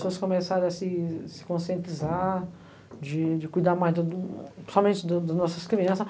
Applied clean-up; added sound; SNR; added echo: none; none; none; none.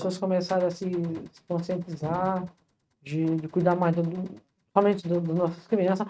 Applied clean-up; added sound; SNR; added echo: neural mask model RNNoise.